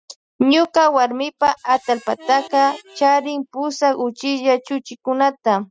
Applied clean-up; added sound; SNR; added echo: classical method spectral subtraction.